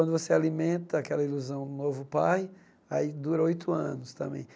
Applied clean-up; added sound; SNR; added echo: none; none; none; none.